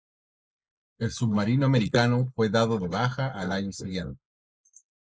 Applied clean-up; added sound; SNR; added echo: neural mask model Resemble Enhance denoiser.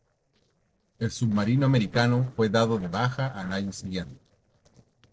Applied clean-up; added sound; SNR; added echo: neural separator model SepFormer DNS4.